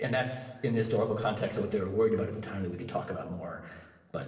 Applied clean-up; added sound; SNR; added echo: neural separator model SepFormer DNS4.